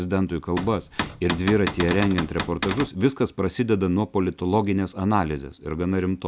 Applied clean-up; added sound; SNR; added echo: none; Cupboard open or close / Door; 6 dB; none.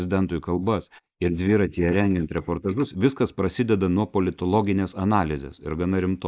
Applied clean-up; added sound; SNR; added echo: neural mask model Resemble Enhance denoiser.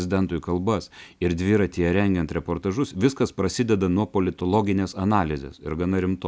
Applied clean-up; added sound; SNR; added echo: none; none; none; none.